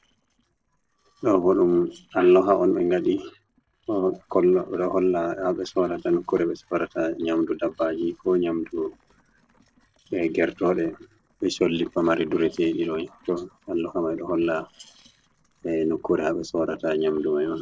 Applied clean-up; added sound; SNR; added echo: neural separator model SepFormer DNS4.